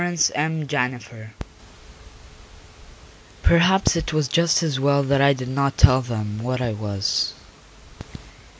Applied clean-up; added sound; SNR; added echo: none; none; none; none.